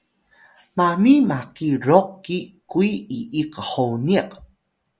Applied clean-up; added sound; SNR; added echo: none; none; none; none.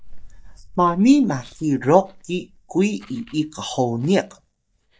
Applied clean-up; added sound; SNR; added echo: neural mask model DeepFilterNet 3.